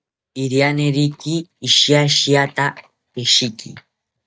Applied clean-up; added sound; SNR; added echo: neural mask model DeepFilterNet 3.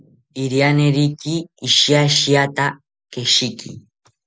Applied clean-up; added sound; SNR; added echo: none; none; none; none.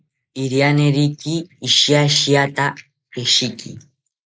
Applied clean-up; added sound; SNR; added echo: neural mask model Resemble Enhance denoiser.